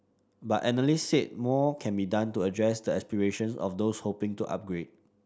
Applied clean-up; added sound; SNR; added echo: none; none; none; none.